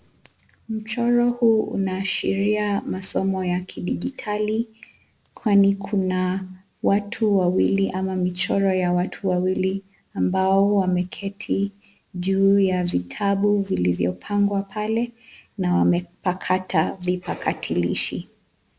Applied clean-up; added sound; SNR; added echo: none; none; none; none.